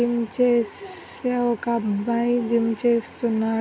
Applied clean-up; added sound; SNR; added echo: none; none; none; none.